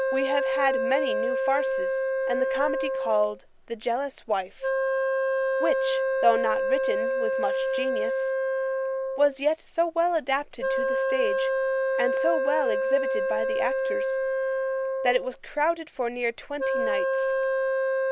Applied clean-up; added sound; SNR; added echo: none; Wind instrument, woodwind instrument; -3 dB; none.